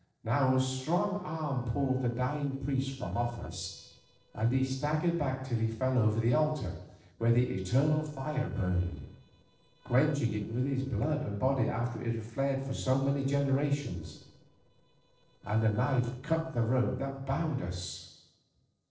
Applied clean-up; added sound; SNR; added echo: neural separator model SepFormer DNS4.